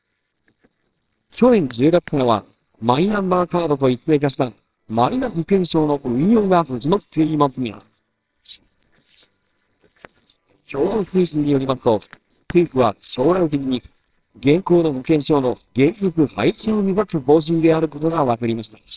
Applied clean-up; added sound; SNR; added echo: neural separator model SepFormer WHAMR!.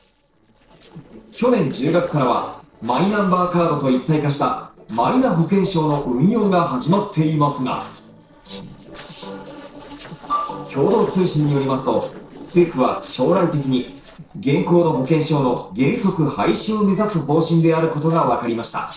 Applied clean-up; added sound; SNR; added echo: neural separator model SepFormer DNS4.